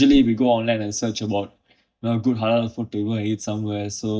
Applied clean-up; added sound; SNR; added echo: neural mask model DeepFilterNet 3.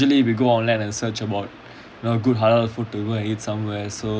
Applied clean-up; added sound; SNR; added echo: none; none; none; none.